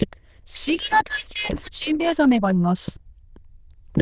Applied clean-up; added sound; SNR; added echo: neural diffusion model UNIVERSE++.